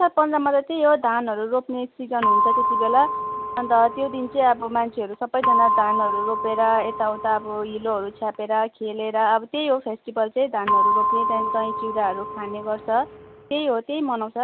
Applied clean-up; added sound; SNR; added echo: none; Percussion; 1 dB; none.